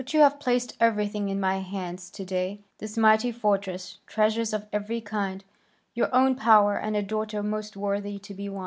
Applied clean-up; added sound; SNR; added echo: none; none; none; none.